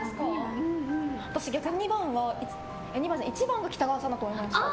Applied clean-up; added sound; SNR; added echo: none; none; none; none.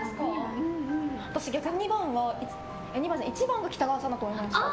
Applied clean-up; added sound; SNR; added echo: none; none; none; reverberation time 1.1 s.